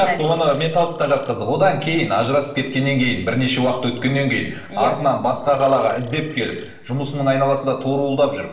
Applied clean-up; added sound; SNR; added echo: neural separator model SepFormer DNS4.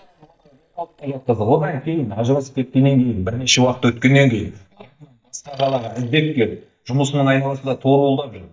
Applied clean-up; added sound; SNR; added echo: neural mask model DeepFilterNet 3.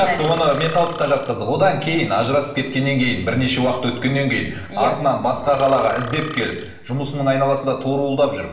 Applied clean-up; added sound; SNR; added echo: none; Burping, eructation; 13 dB; reverberation time 0.8 s.